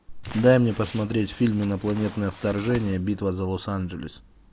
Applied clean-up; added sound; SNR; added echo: none; Crumpling, crinkling; 17 dB; none.